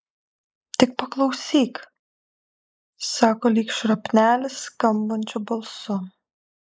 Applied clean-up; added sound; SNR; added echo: neural mask model Resemble Enhance denoiser.